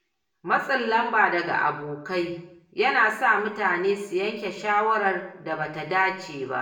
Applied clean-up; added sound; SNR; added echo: none; none; none; reverberation time 0.6 s.